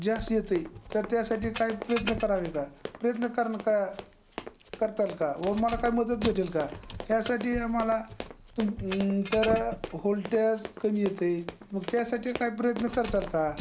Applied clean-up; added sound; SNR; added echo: none; Run + Keys jangling; 11 dB; none.